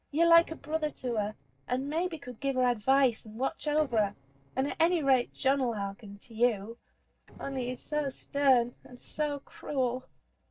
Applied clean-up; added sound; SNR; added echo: neural separator model SepFormer DNS4.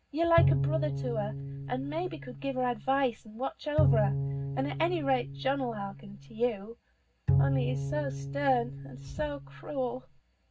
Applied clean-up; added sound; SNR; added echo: none; Bowed string instrument; 0 dB; reverberation time 0.4 s.